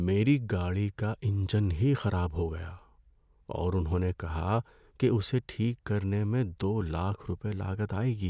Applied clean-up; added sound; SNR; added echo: none; none; none; none.